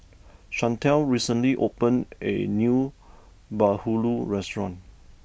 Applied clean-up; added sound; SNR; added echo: none; none; none; none.